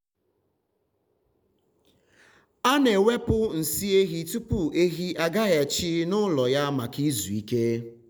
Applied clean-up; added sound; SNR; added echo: none; none; none; none.